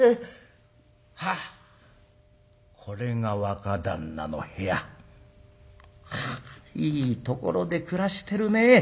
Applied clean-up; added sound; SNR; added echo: none; none; none; none.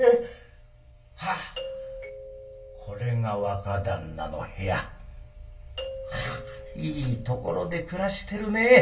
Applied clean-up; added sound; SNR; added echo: none; Doorbell; 14 dB; reverberation time 0.2 s.